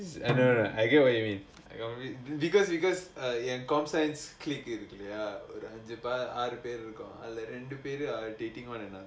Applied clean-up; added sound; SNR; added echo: none; Snare drum; 9 dB; none.